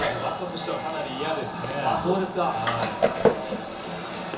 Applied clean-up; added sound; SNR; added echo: none; Chewing, mastication; 2 dB; reverberation time 0.7 s.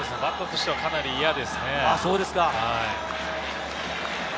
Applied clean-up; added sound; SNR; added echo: none; none; none; none.